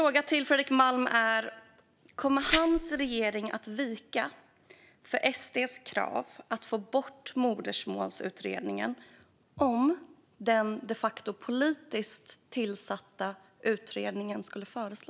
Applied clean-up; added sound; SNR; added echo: none; Glass; 2 dB; none.